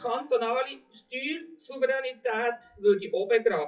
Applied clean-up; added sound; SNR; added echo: classical method WPE with log-MMSE.